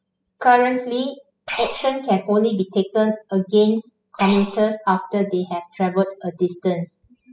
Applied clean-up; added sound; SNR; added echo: classical method spectral subtraction.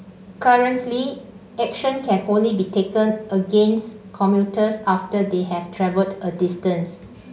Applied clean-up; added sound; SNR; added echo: none; none; none; none.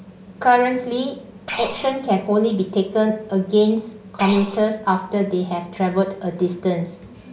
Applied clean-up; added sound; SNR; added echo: none; Breathing; 9 dB; none.